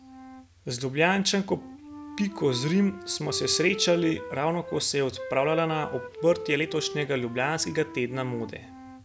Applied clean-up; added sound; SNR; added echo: none; Wind instrument, woodwind instrument; 13 dB; none.